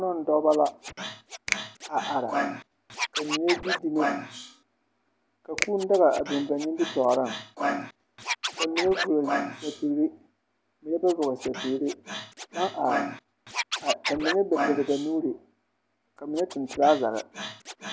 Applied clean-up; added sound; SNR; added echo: none; Scratching (performance technique) + Finger snapping; 6 dB; none.